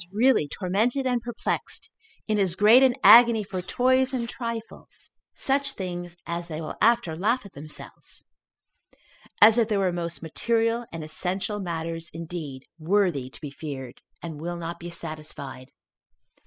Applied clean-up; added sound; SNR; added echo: classical method spectral subtraction.